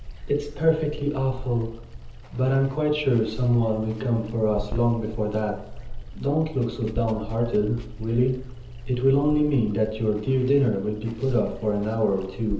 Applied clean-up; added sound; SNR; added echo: none; Water; 11 dB; reverberation time 0.7 s.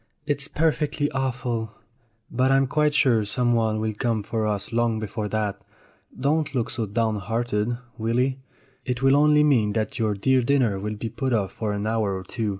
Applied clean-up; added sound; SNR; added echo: none; none; none; none.